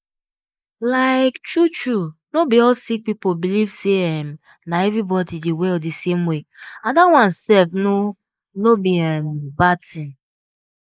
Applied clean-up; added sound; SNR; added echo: neural mask model Resemble Enhance denoiser.